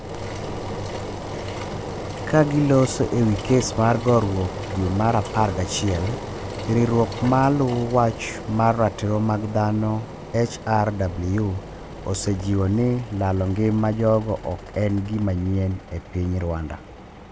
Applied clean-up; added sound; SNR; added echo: none; Engine; 10 dB; none.